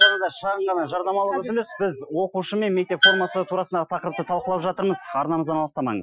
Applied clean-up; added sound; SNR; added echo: classical method Wiener filter.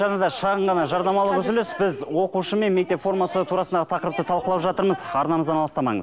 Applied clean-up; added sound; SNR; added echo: none; none; none; none.